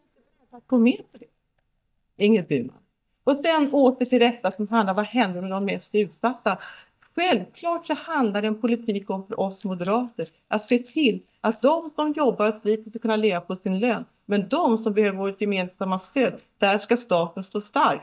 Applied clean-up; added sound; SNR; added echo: neural mask model DeepFilterNet 3.